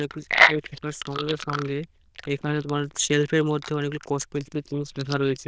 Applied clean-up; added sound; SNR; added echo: neural diffusion model UNIVERSE++.